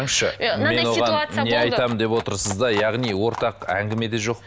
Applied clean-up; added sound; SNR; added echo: none; Livestock, farm animals, working animals; 18 dB; none.